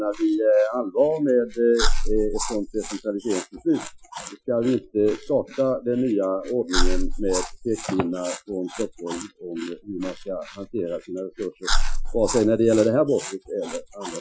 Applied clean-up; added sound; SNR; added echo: classical method Wiener filter.